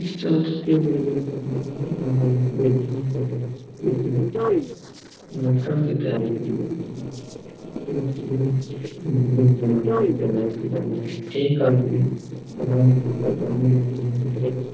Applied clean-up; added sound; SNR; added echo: neural separator model SepFormer DNS4.